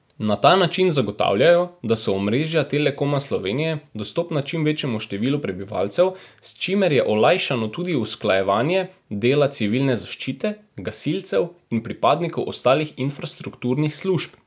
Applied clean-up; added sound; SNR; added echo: none; none; none; none.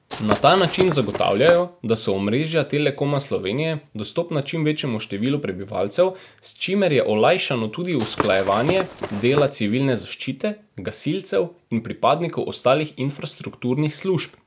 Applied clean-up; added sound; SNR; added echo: none; Walk, footsteps / Run; 7 dB; none.